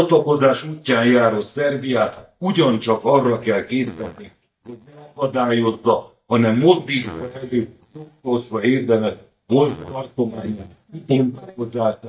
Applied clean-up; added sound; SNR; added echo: neural mask model DeepFilterNet 3.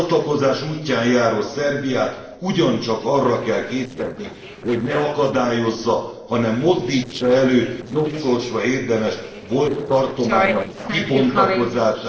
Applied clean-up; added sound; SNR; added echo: neural separator model SepFormer DNS4.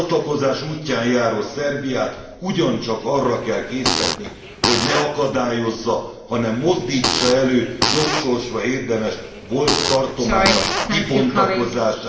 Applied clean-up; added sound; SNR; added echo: none; Fart; 3 dB; reverberation time 1.0 s.